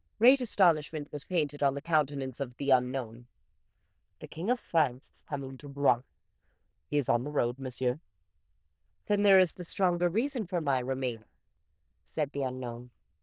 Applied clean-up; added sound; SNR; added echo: neural diffusion model UNIVERSE++.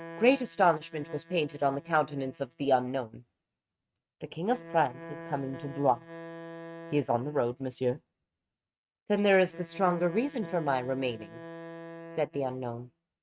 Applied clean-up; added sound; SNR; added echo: neural mask model RNNoise.